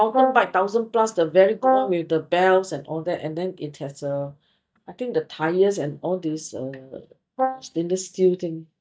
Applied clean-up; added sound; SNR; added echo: neural mask model DeepFilterNet 3.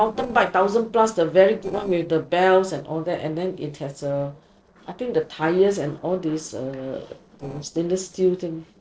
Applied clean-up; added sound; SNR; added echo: neural separator model SepFormer DNS4.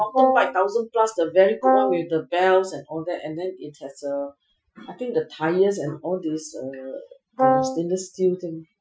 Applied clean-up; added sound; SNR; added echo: classical method Wiener filter.